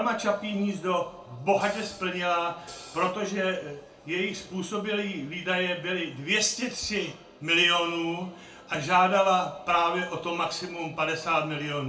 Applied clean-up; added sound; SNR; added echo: none; Hi-hat; 18 dB; reverberation time 0.3 s.